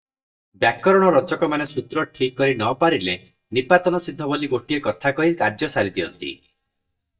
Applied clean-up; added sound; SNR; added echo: neural mask model DeepFilterNet 3.